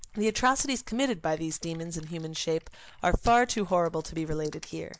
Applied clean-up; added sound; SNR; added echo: neural mask model Resemble Enhance denoiser.